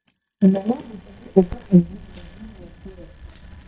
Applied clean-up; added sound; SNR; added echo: neural mask model DeepFilterNet 3.